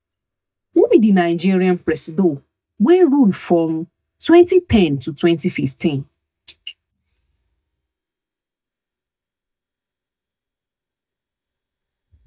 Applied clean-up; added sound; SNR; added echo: neural mask model DeepFilterNet 3.